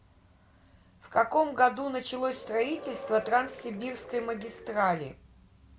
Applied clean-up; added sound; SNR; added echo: none; Applause / Crowd / Cheering; 15 dB; none.